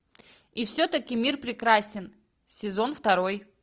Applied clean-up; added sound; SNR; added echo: none; none; none; none.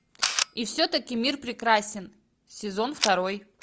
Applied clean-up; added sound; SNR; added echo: none; Camera; 6 dB; none.